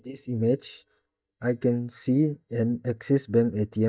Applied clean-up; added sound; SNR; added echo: neural mask model DeepFilterNet 3.